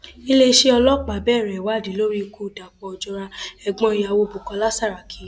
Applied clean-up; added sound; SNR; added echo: none; none; none; none.